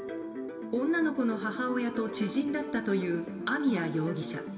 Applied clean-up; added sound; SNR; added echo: none; none; none; reverberation time 2.2 s.